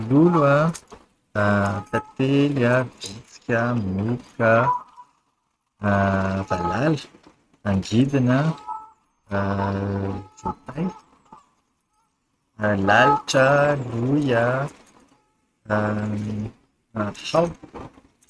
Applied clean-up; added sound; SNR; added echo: neural mask model RNNoise.